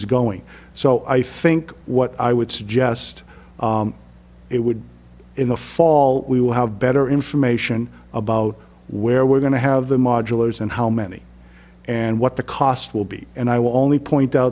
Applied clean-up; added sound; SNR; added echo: none; none; none; none.